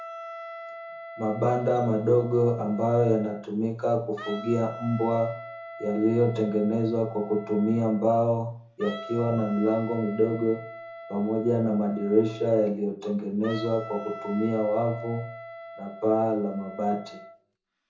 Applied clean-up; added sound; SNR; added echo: none; Wind instrument, woodwind instrument; 15 dB; reverberation time 0.5 s.